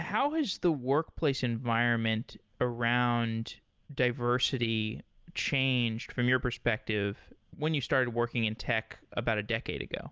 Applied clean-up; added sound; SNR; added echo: none; none; none; none.